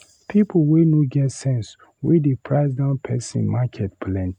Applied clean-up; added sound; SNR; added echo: none; none; none; none.